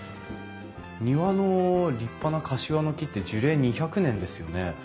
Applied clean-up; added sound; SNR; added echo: none; none; none; none.